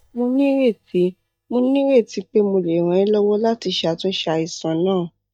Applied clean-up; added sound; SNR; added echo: neural mask model DeepFilterNet 3.